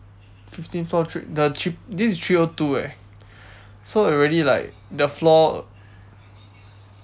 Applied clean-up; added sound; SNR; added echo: none; none; none; none.